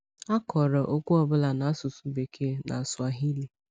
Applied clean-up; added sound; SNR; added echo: none; none; none; none.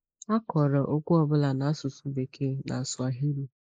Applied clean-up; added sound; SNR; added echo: neural mask model Resemble Enhance denoiser.